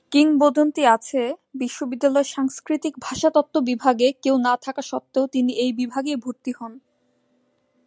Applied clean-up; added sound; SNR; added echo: none; none; none; none.